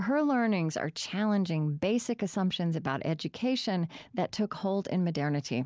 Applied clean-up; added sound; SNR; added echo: none; none; none; none.